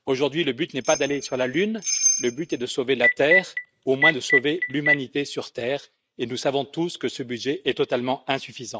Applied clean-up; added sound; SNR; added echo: neural mask model RNNoise.